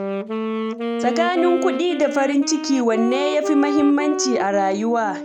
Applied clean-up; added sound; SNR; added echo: none; Wind instrument, woodwind instrument; 6 dB; none.